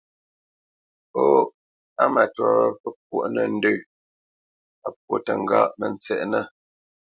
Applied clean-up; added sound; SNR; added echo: none; none; none; none.